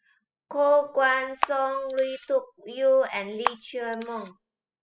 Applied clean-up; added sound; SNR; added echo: classical method spectral subtraction.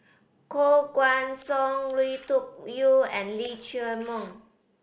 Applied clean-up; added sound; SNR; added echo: neural mask model Resemble Enhance denoiser.